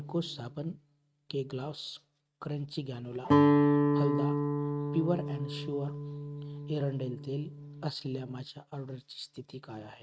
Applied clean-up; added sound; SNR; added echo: neural mask model RNNoise.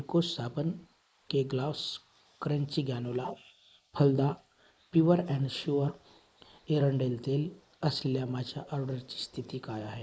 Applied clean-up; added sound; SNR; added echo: neural mask model Resemble Enhance denoiser.